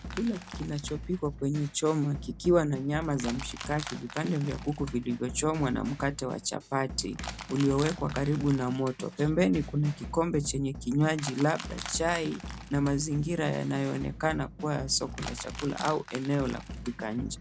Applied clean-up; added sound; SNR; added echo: none; Drum / Drum kit + Crushing; 11 dB; none.